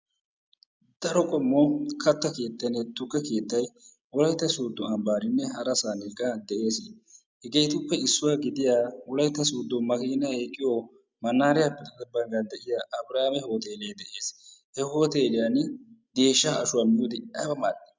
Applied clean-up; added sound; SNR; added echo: none; none; none; none.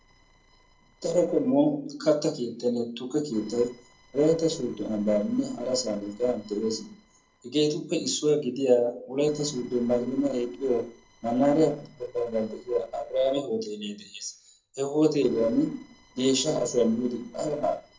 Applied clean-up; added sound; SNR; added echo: neural separator model SepFormer DNS4.